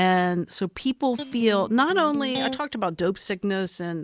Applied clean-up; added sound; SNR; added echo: none; Electric guitar; 10 dB; none.